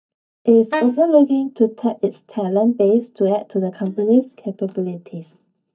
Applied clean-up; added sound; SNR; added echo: neural mask model DeepFilterNet 3.